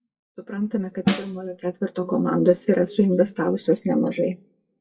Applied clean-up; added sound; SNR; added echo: classical method WPE with log-MMSE.